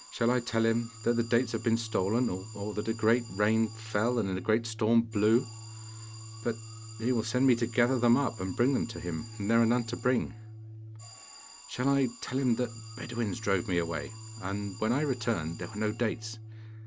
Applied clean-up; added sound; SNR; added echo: none; Alarm + Organ; 14 dB; none.